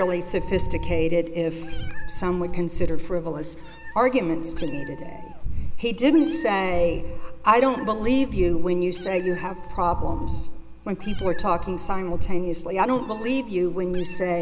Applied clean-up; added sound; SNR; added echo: none; Meow; 2 dB; none.